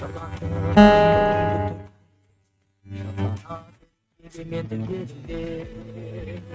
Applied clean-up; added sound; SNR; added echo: neural mask model RNNoise.